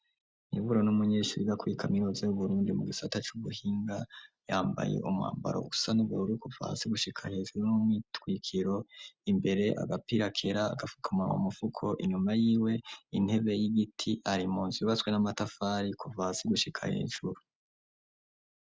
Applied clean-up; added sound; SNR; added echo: none; none; none; none.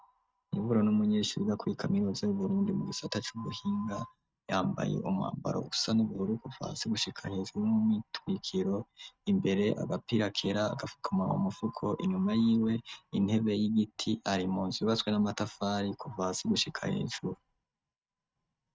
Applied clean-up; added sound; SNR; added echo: neural mask model RNNoise.